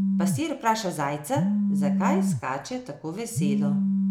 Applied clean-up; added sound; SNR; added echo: none; Telephone; -4 dB; none.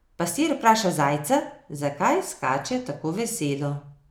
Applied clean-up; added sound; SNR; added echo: none; none; none; none.